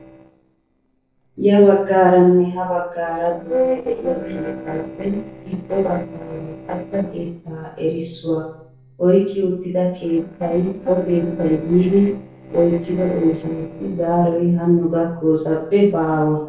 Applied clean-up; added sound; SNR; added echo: neural separator model SepFormer DNS4.